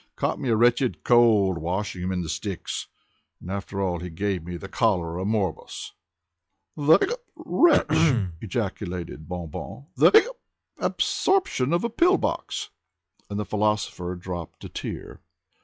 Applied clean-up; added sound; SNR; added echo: classical method log-MMSE.